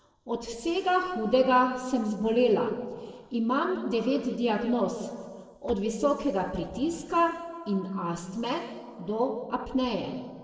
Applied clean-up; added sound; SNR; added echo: neural separator model SepFormer DNS4.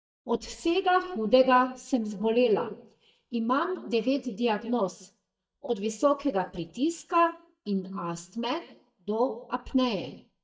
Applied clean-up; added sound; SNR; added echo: neural mask model DeepFilterNet 3.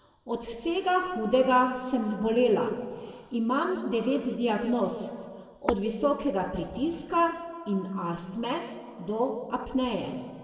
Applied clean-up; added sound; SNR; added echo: none; Tap / Hammer; 5 dB; reverberation time 1.6 s.